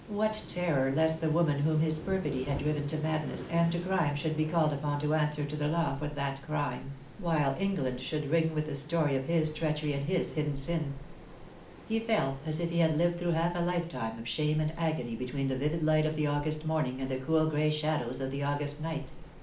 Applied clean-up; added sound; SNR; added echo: none; Waves, surf; 15 dB; reverberation time 0.4 s.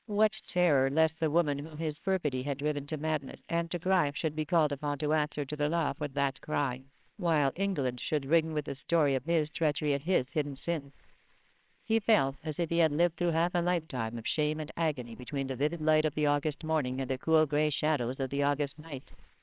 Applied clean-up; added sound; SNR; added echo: neural separator model SepFormer WHAMR!.